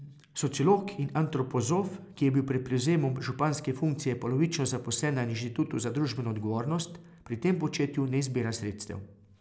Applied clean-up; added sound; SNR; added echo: none; none; none; none.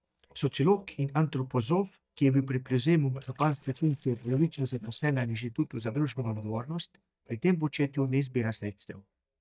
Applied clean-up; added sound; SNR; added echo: neural mask model DeepFilterNet 3.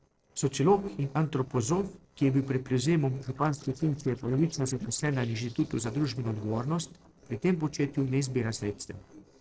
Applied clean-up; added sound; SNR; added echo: neural separator model SepFormer DNS4.